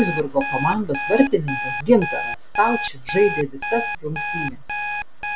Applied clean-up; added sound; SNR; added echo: none; Alarm; 5 dB; none.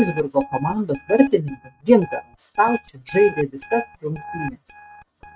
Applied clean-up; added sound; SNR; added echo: neural mask model RNNoise.